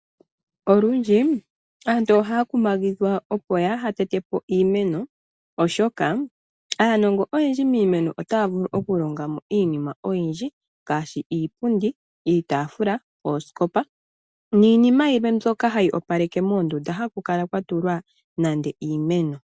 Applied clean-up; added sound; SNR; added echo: none; none; none; none.